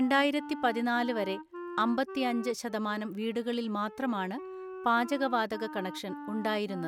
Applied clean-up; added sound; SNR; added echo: none; Wind instrument, woodwind instrument; 12 dB; none.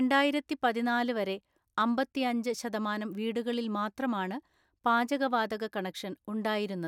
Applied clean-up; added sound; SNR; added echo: none; none; none; none.